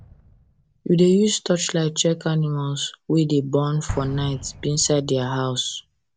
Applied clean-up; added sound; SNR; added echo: none; Explosion; 18 dB; none.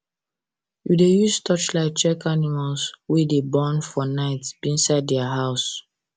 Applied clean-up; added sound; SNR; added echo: none; none; none; none.